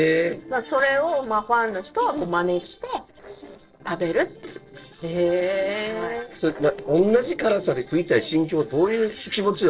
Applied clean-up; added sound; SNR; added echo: neural separator model SepFormer DNS4.